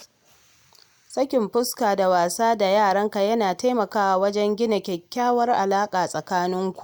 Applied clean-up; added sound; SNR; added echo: none; none; none; none.